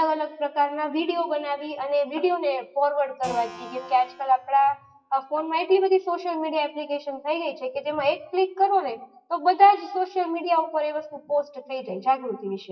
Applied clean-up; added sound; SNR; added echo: classical method WPE with log-MMSE.